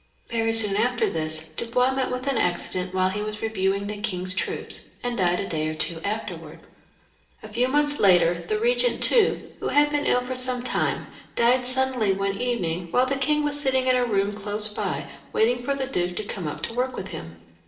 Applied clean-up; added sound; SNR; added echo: none; none; none; reverberation time 0.7 s.